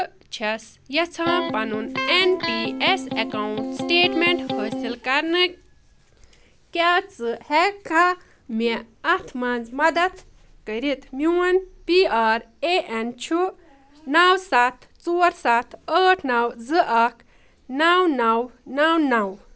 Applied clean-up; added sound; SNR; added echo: none; Electric guitar; 5 dB; none.